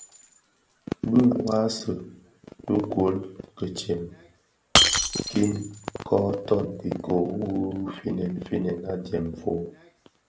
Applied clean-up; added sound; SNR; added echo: none; Shatter; 5 dB; none.